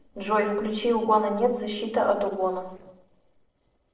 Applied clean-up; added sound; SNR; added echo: neural separator model SepFormer DNS4.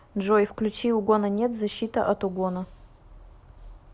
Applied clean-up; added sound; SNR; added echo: none; none; none; none.